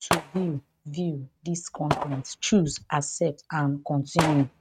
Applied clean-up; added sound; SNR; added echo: neural mask model RNNoise.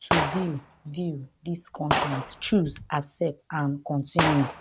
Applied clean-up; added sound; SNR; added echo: none; Gunshot, gunfire; 2 dB; none.